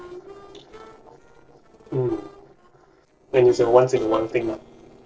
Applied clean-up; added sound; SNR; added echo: neural separator model SepFormer DNS4.